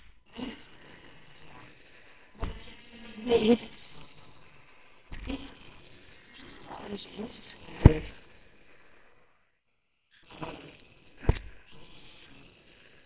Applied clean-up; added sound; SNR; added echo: neural separator model SepFormer WHAMR!.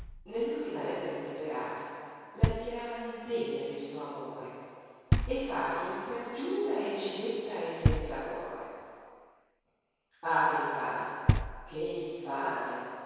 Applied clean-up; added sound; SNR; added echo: none; Knock; 1 dB; reverberation time 2.2 s.